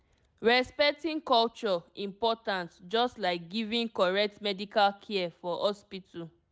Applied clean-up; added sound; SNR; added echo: none; none; none; none.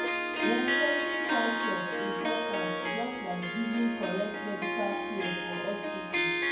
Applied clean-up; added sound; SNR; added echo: none; Harp; -4 dB; reverberation time 0.9 s.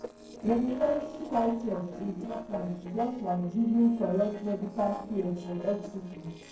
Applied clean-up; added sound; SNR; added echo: neural separator model SepFormer DNS4.